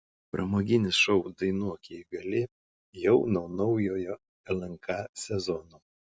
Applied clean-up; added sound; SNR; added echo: none; none; none; none.